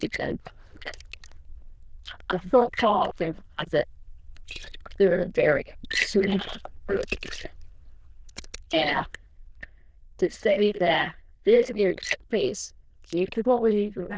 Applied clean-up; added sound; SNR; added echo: neural diffusion model UNIVERSE++.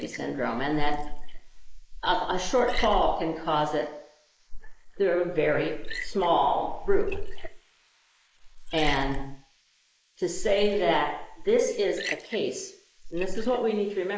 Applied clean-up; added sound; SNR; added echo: neural mask model Resemble Enhance denoiser.